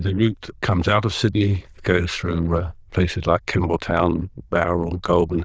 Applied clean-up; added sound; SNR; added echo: neural diffusion model UNIVERSE++.